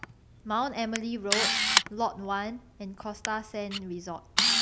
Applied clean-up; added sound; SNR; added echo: none; Camera; -3 dB; none.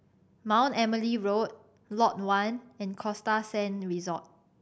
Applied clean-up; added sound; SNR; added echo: none; none; none; none.